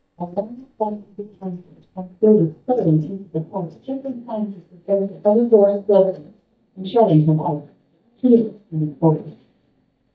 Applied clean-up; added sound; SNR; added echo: neural mask model DeepFilterNet 3.